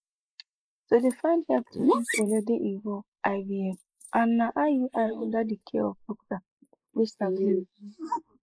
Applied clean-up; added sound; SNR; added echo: neural mask model Resemble Enhance denoiser.